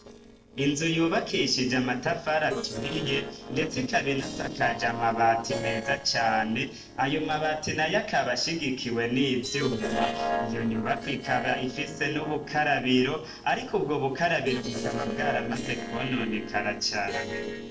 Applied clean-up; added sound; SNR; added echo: neural separator model SepFormer DNS4.